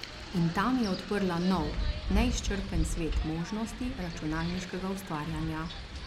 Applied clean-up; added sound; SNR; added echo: none; Wind; 3 dB; none.